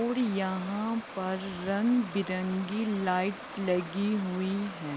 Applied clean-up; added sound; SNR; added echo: none; Stream; 13 dB; none.